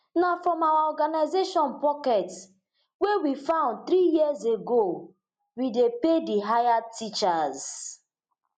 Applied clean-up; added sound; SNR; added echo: none; none; none; none.